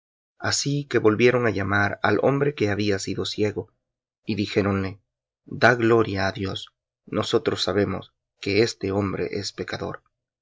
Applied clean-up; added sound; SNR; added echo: none; none; none; none.